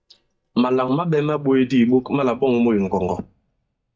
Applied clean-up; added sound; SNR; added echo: neural mask model DeepFilterNet 3.